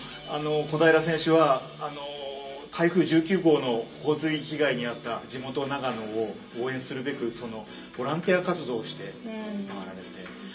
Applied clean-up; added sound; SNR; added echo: none; none; none; reverberation time 0.2 s.